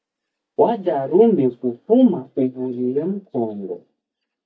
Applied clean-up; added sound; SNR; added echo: neural mask model DeepFilterNet 3.